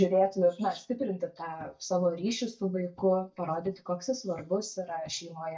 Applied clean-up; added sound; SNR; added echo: neural mask model DeepFilterNet 3.